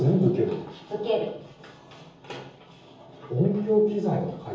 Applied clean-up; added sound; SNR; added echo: none; none; none; reverberation time 0.7 s.